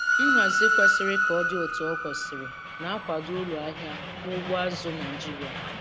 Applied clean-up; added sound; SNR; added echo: none; Train; -5 dB; none.